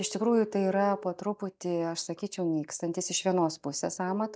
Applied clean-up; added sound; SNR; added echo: neural mask model DeepFilterNet 3.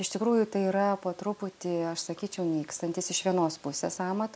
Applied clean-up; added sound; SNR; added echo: none; none; none; none.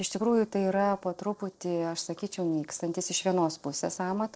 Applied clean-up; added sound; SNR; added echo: neural separator model SepFormer DNS4.